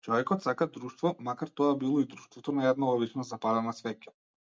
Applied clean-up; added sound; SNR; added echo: none; none; none; none.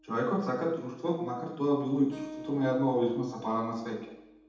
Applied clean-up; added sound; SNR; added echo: none; Acoustic guitar; 18 dB; reverberation time 0.8 s.